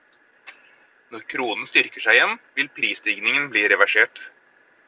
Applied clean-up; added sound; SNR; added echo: none; none; none; none.